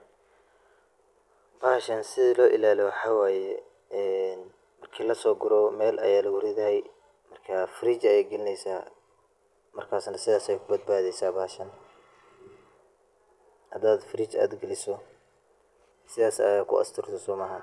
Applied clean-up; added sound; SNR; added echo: none; none; none; none.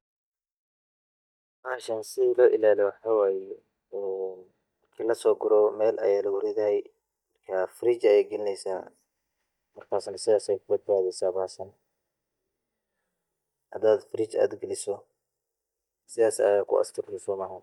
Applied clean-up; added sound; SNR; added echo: neural mask model DeepFilterNet 3.